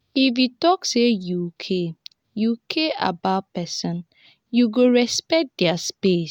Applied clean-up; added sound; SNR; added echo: none; none; none; none.